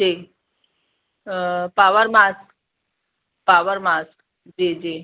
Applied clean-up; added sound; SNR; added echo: none; none; none; none.